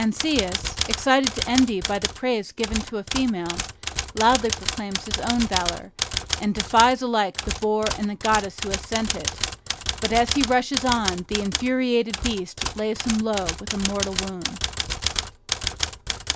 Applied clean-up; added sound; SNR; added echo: none; Typewriter; 4 dB; none.